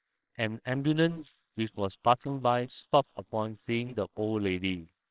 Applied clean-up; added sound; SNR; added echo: neural separator model SepFormer WHAMR!.